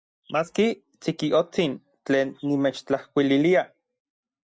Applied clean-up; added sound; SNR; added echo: neural mask model DeepFilterNet 3.